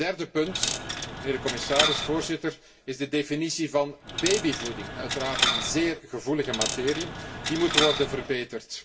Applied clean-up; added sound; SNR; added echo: none; Coin (dropping); 1 dB; reverberation time 0.2 s.